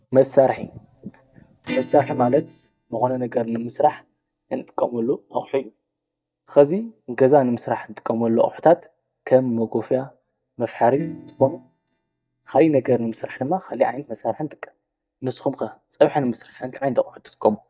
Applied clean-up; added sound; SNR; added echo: neural mask model DeepFilterNet 3.